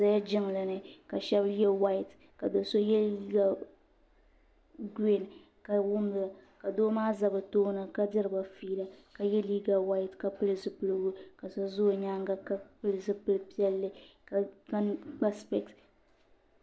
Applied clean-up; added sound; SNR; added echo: none; none; none; none.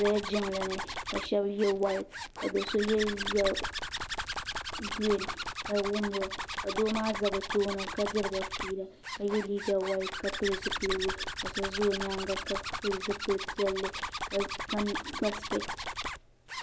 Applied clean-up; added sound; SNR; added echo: none; Zipper (clothing); 5 dB; none.